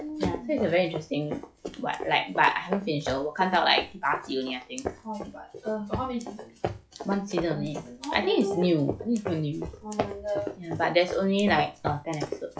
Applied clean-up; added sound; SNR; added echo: classical method log-MMSE.